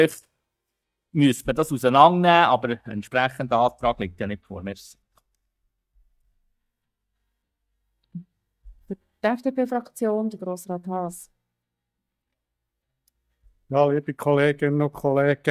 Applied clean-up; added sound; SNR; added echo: neural mask model DeepFilterNet 3.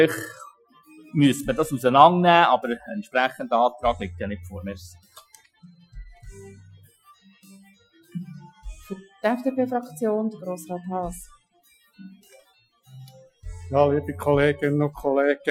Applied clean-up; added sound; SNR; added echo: classical method Wiener filter.